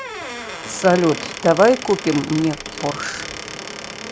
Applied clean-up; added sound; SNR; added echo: none; Squeak / Wood; 11 dB; none.